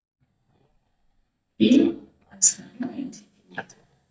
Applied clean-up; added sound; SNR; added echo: neural mask model DeepFilterNet 3.